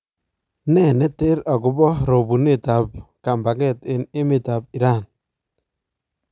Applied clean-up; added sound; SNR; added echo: none; none; none; none.